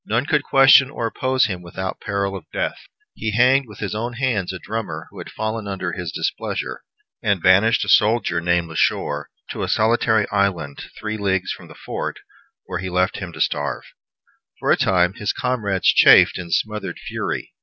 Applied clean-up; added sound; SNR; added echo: none; none; none; none.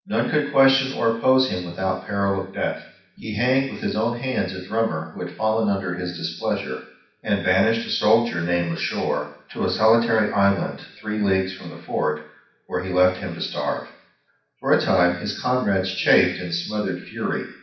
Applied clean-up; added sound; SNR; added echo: none; none; none; reverberation time 0.6 s.